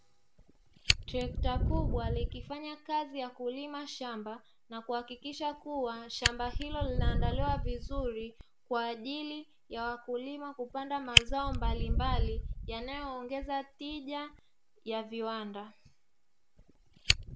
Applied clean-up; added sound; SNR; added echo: none; Fire; -3 dB; none.